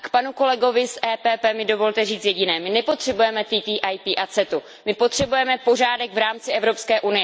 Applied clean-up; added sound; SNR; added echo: none; none; none; none.